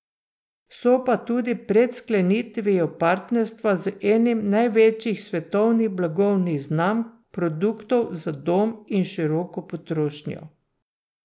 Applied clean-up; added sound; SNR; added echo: none; none; none; none.